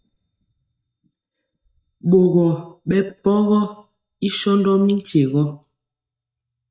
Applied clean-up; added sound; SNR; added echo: neural mask model DeepFilterNet 3.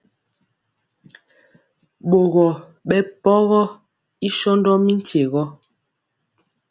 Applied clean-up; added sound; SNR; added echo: none; none; none; none.